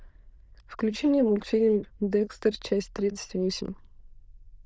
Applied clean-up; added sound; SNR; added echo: neural diffusion model UNIVERSE++.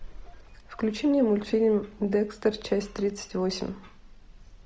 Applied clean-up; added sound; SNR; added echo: none; Engine starting / Car; 19 dB; none.